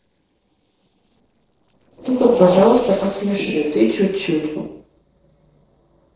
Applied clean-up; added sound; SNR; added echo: neural separator model SepFormer DNS4.